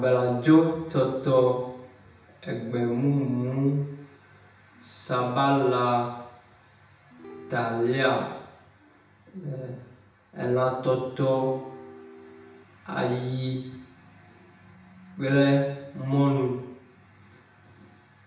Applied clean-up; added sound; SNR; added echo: none; Acoustic guitar / Strum; 18 dB; reverberation time 0.8 s.